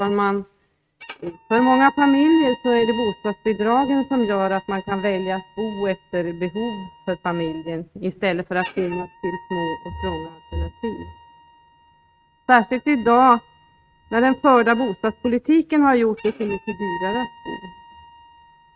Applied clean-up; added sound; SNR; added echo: neural mask model RNNoise.